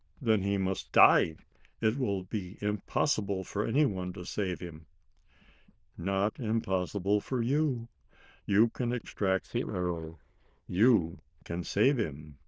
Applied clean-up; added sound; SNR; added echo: neural diffusion model UNIVERSE++.